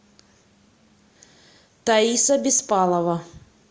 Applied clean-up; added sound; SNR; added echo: none; none; none; none.